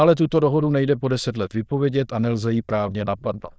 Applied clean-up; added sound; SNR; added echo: neural diffusion model UNIVERSE++.